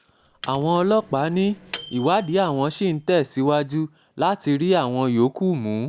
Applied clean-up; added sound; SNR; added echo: none; Microwave oven; 17 dB; none.